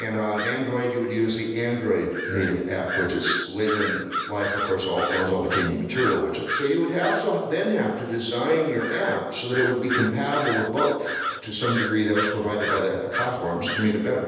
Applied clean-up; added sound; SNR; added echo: none; Bird vocalization, bird call, bird song; 7 dB; reverberation time 1.1 s.